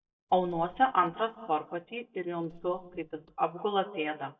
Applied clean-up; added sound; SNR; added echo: neural mask model DeepFilterNet 3.